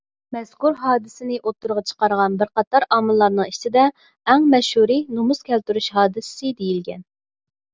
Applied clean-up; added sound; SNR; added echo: none; none; none; none.